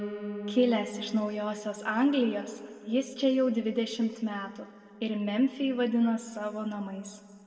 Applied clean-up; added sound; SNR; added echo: none; Piano; 14 dB; reverberation time 1.6 s.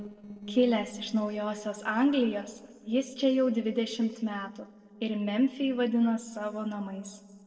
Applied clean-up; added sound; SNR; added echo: neural separator model SepFormer DNS4.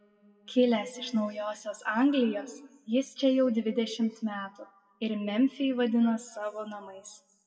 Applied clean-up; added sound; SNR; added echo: classical method WPE with log-MMSE.